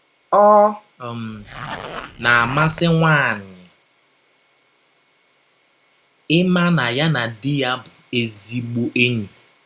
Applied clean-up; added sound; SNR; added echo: none; Zipper (clothing); 12 dB; none.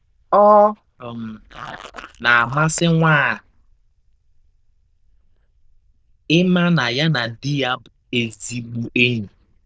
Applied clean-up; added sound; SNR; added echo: neural diffusion model UNIVERSE++.